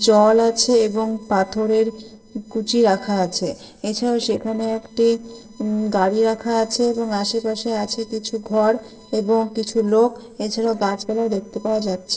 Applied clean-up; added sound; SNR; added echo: neural separator model SepFormer DNS4.